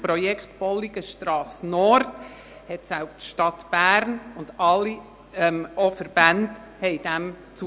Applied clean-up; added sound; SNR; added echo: none; none; none; none.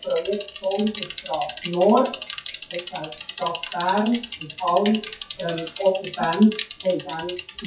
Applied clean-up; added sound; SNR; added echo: classical method WPE with log-MMSE.